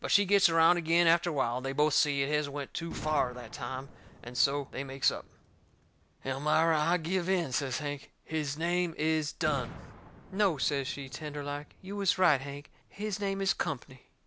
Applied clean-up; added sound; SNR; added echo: none; Boom; 20 dB; none.